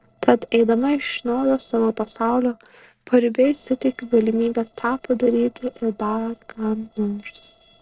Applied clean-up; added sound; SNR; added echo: neural separator model SepFormer DNS4.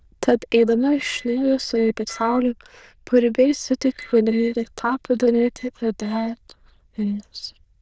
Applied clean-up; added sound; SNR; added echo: neural diffusion model UNIVERSE++.